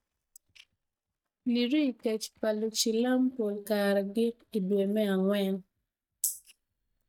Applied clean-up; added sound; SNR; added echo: neural mask model DeepFilterNet 3.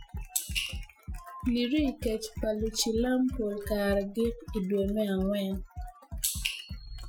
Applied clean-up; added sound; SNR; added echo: classical method Wiener filter.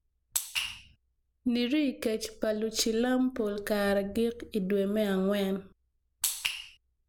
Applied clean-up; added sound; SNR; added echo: none; none; none; none.